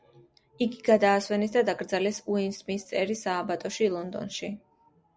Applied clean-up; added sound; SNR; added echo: none; none; none; none.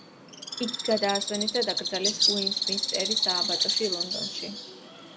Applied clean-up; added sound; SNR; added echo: none; Bird; -3 dB; none.